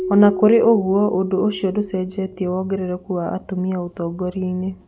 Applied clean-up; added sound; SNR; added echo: none; Keyboard (musical); 13 dB; none.